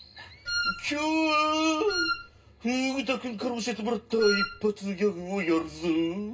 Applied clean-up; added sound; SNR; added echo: none; Wind instrument, woodwind instrument; 3 dB; reverberation time 0.2 s.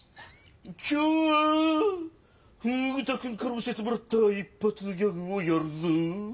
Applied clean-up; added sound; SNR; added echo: none; none; none; none.